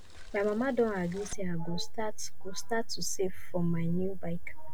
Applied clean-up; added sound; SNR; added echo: none; Mechanisms / Bicycle; -2 dB; none.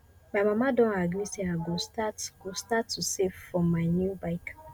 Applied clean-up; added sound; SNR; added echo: none; none; none; none.